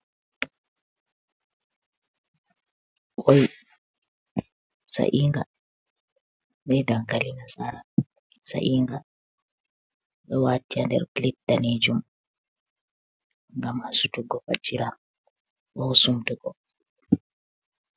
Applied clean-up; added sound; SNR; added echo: none; none; none; none.